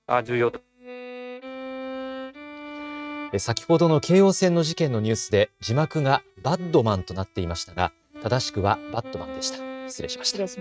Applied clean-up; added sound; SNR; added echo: neural mask model RNNoise.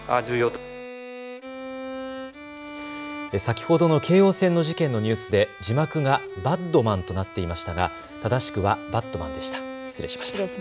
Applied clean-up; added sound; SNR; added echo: none; Bowed string instrument; 12 dB; none.